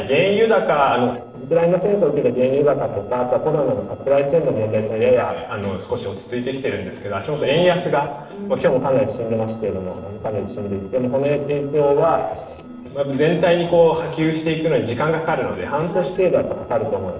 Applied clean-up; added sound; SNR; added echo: neural separator model SepFormer DNS4.